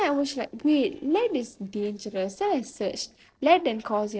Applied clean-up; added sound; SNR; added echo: neural separator model SepFormer DNS4.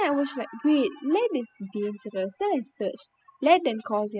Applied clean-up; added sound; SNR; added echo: classical method spectral subtraction.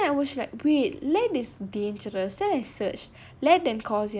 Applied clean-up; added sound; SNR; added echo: none; none; none; none.